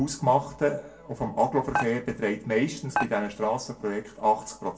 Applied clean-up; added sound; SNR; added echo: none; Dishes, pots, and pans; 7 dB; reverberation time 0.2 s.